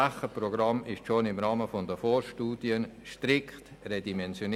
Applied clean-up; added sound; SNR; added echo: none; none; none; none.